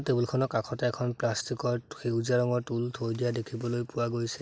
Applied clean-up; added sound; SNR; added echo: none; none; none; none.